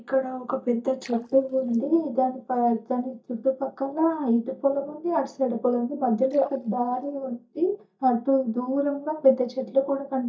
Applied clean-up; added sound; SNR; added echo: neural mask model DeepFilterNet 3.